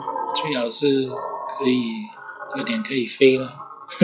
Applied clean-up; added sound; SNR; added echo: classical method log-MMSE.